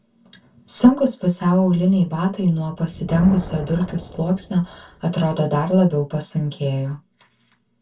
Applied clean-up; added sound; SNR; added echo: none; Thunder; 19 dB; reverberation time 0.1 s.